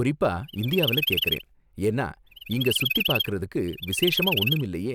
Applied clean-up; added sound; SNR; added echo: none; Chirp, tweet; 1 dB; none.